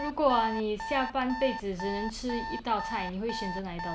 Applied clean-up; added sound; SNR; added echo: none; Alarm; 8 dB; none.